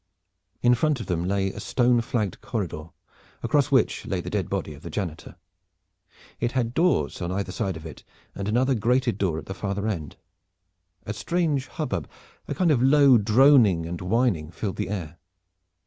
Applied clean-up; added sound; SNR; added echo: none; none; none; none.